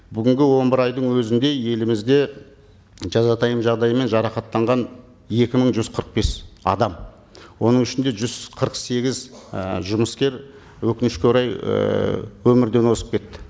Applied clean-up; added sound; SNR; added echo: none; none; none; none.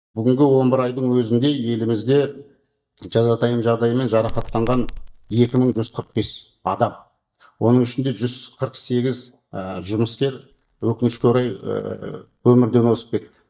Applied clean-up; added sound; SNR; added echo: neural mask model DeepFilterNet 3.